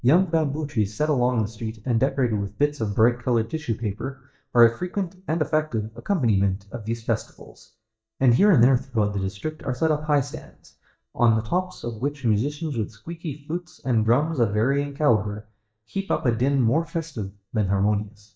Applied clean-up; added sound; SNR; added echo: neural mask model DeepFilterNet 3.